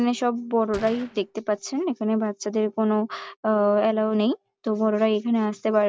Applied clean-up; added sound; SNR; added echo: none; Gunshot, gunfire; 20 dB; none.